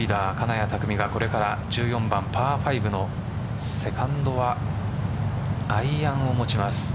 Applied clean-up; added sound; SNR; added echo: none; none; none; none.